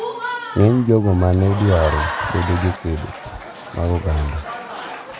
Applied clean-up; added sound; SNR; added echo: none; Applause / Crowd; 9 dB; none.